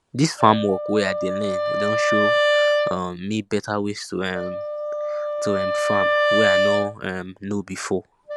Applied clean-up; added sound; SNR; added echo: none; Wind instrument, woodwind instrument; -2 dB; none.